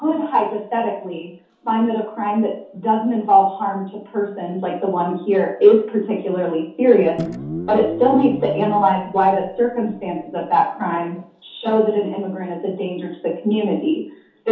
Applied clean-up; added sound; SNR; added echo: none; Guitar; 12 dB; reverberation time 0.5 s.